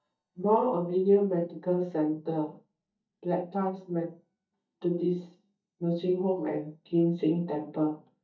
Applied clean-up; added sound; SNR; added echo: neural mask model DeepFilterNet 3.